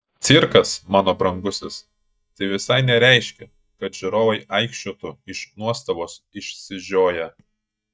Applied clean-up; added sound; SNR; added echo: neural mask model DeepFilterNet 3.